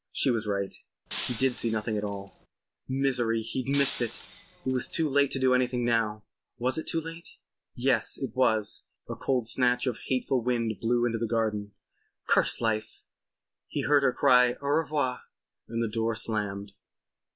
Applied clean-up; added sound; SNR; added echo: none; Shatter; 13 dB; none.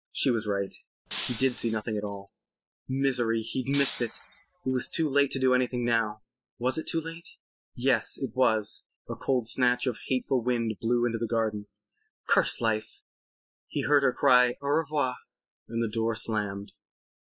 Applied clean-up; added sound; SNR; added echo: classical method spectral subtraction.